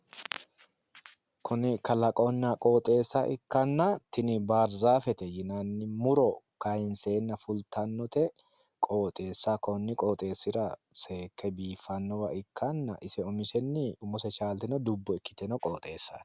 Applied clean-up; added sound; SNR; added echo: none; none; none; none.